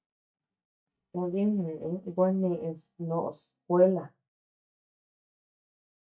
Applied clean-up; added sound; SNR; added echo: neural mask model DeepFilterNet 3.